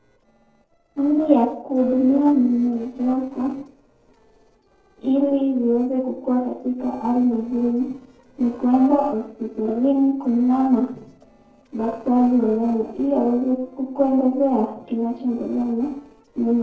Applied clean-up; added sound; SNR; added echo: neural separator model SepFormer DNS4.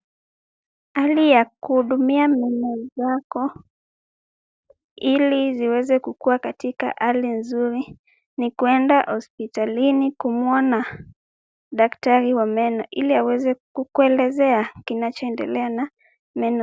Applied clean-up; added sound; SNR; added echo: none; none; none; none.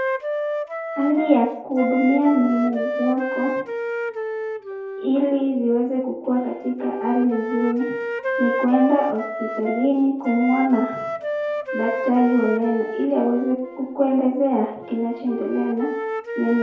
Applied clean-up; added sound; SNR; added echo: none; Wind instrument, woodwind instrument; 6 dB; reverberation time 2.2 s.